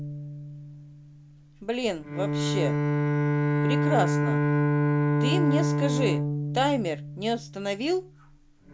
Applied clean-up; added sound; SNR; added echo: none; Bowed string instrument; -4 dB; none.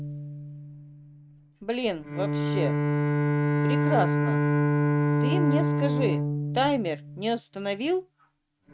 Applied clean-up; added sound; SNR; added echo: neural mask model RNNoise.